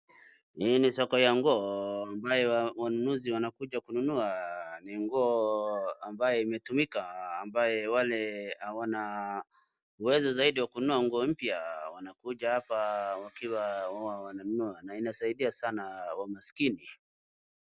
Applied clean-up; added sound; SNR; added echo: none; none; none; none.